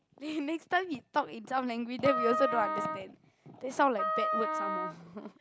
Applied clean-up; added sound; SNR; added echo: none; Wind instrument, woodwind instrument; 1 dB; none.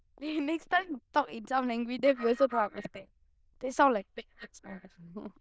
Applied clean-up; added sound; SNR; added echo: neural diffusion model UNIVERSE++.